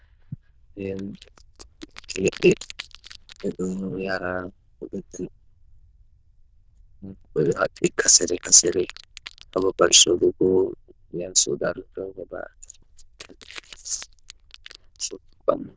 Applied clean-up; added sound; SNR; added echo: neural diffusion model UNIVERSE++.